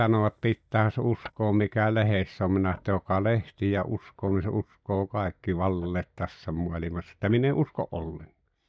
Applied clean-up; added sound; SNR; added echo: neural mask model DeepFilterNet 3.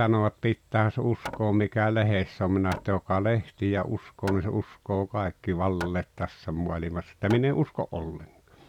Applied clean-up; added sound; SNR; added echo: none; Hammer; 18 dB; none.